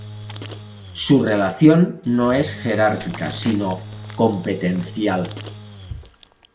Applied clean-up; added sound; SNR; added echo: none; Engine / Drill; 14 dB; none.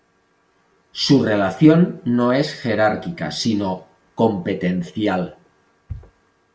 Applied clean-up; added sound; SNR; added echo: none; none; none; none.